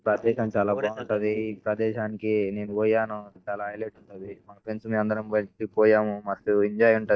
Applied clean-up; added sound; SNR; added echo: neural mask model DeepFilterNet 3.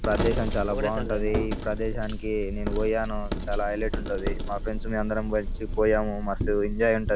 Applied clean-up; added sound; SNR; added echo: none; Coin (dropping); 2 dB; none.